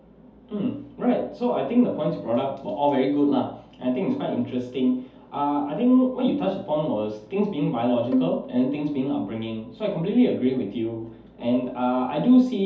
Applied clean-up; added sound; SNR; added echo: none; Bowed string instrument; 6 dB; reverberation time 0.5 s.